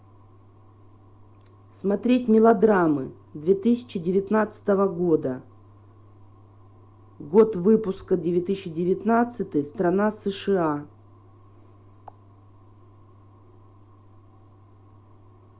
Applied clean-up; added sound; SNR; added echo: none; none; none; none.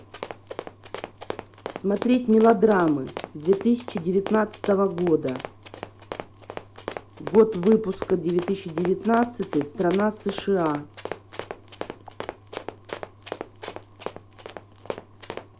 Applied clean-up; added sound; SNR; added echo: none; Run; 12 dB; none.